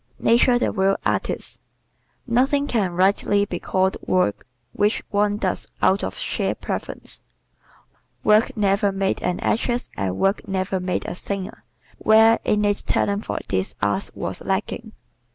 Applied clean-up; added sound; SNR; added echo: none; none; none; none.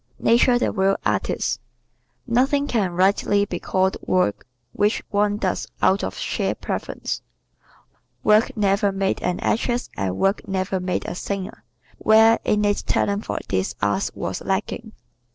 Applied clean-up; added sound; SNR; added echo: neural separator model SepFormer DNS4.